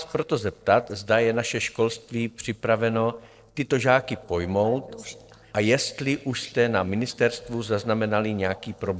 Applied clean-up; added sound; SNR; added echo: neural separator model SepFormer DNS4.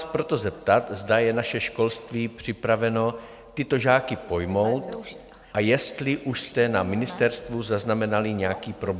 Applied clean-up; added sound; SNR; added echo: none; none; none; none.